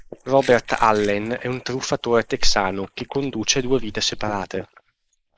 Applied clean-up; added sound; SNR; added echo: neural mask model Resemble Enhance denoiser.